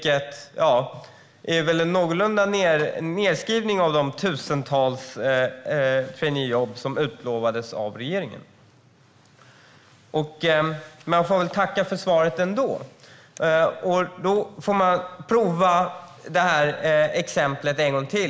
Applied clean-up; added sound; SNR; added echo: none; none; none; none.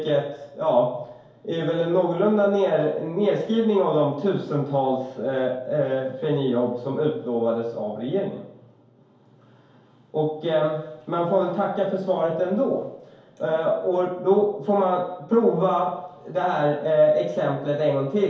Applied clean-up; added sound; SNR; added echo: none; none; none; reverberation time 2.4 s.